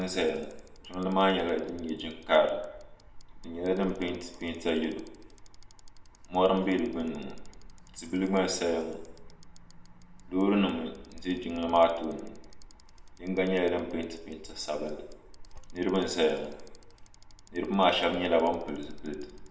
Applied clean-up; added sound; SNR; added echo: none; Bicycle; 18 dB; reverberation time 0.8 s.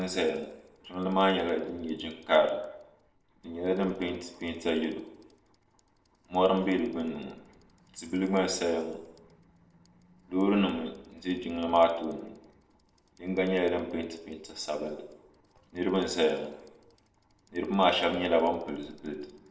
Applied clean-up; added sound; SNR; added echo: neural separator model SepFormer DNS4.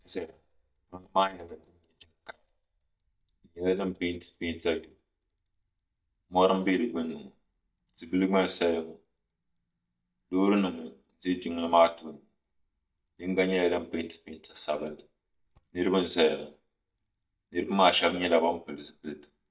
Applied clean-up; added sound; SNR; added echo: neural mask model DeepFilterNet 3.